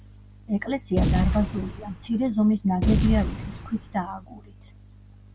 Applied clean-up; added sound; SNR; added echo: none; Boom; 1 dB; none.